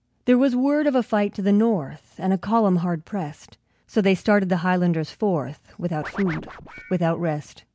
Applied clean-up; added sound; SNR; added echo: none; Scratching (performance technique); 15 dB; none.